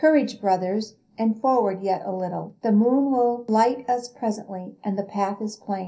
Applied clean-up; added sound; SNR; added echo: none; none; none; reverberation time 0.3 s.